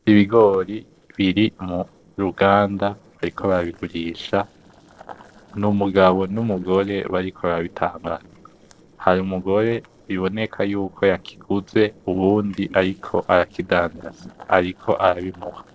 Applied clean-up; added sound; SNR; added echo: neural separator model SepFormer DNS4.